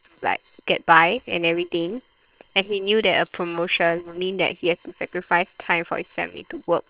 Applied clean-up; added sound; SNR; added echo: neural separator model SepFormer WHAM!.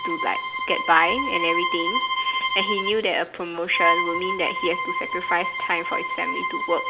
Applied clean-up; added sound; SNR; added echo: none; Bowed string instrument; 0 dB; none.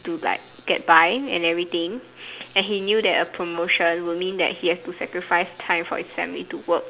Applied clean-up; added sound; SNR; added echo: none; none; none; none.